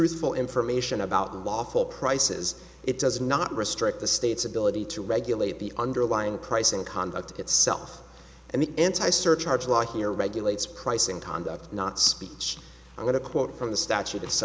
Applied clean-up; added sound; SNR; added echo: none; none; none; none.